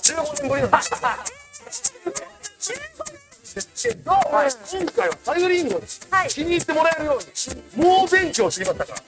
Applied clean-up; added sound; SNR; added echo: neural mask model RNNoise.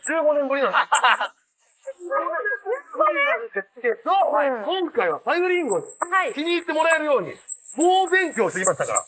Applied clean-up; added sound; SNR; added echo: neural mask model Resemble Enhance denoiser.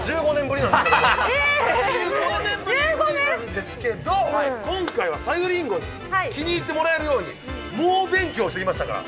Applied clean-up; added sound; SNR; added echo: none; none; none; none.